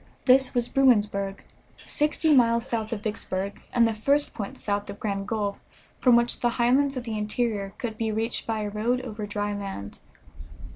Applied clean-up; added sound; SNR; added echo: none; none; none; none.